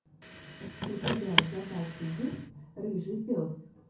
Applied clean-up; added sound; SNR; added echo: none; Car; -2 dB; reverberation time 0.5 s.